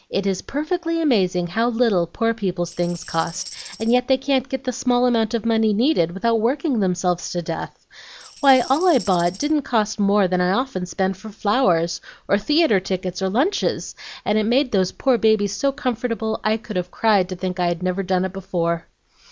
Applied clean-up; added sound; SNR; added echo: none; Tambourine; 18 dB; none.